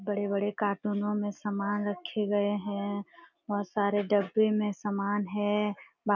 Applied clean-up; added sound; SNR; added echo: none; none; none; none.